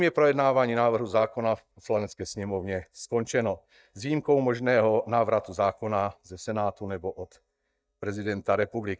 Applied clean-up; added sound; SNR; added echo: neural mask model DeepFilterNet 3.